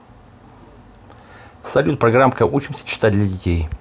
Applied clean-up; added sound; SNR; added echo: none; none; none; none.